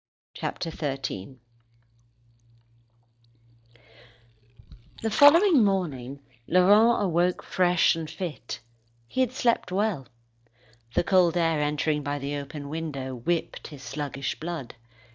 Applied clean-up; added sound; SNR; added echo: neural mask model DeepFilterNet 3.